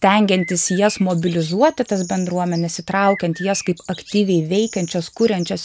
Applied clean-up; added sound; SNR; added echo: none; Bird; 18 dB; none.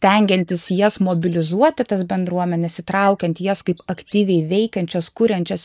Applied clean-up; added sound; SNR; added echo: neural mask model DeepFilterNet 3.